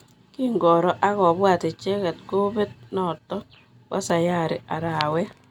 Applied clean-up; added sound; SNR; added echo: none; none; none; none.